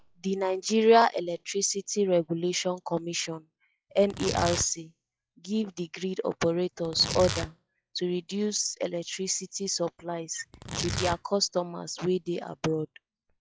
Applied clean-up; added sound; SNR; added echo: classical method log-MMSE.